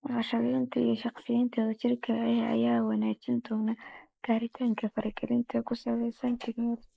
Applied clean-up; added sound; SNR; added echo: neural mask model Resemble Enhance denoiser.